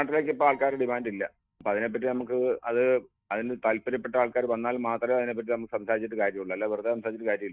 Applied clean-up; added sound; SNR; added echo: neural mask model DeepFilterNet 3.